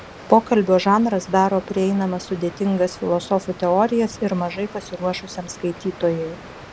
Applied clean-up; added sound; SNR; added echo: none; Water; 18 dB; none.